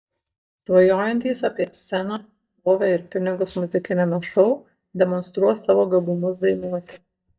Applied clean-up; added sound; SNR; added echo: neural mask model DeepFilterNet 3.